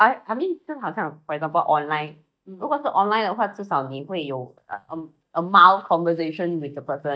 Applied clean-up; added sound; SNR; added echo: neural mask model DeepFilterNet 3.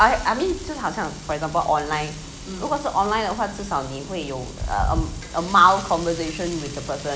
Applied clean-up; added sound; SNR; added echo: none; Frying (food); 18 dB; none.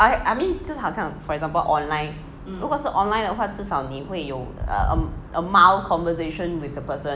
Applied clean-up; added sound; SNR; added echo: none; none; none; none.